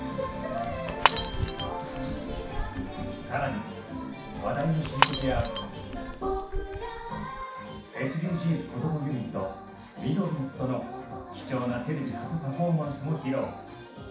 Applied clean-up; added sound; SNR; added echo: none; Shatter / Crushing; 1 dB; reverberation time 0.6 s.